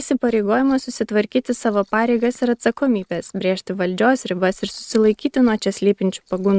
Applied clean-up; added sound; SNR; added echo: neural mask model RNNoise.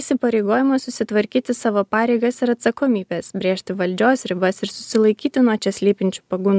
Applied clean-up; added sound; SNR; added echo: none; none; none; none.